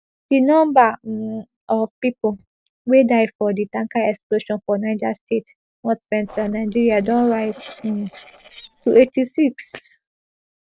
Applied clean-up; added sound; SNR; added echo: neural separator model SepFormer DNS4.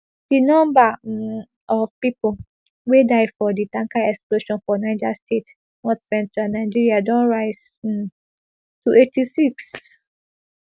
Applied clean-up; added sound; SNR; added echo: none; none; none; none.